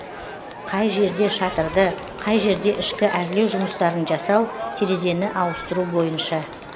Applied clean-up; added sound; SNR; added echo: none; Crowd; 10 dB; none.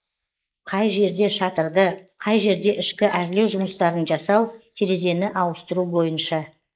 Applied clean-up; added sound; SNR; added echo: neural mask model Resemble Enhance denoiser.